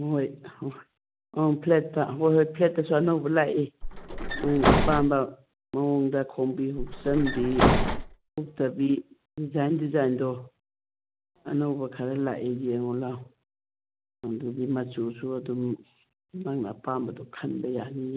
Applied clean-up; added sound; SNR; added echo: none; Bus; -3 dB; none.